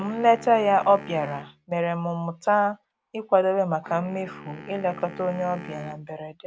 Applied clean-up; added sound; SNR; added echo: none; Wind instrument, woodwind instrument; 18 dB; none.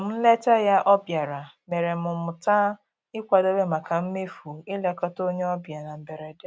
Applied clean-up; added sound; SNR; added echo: none; none; none; none.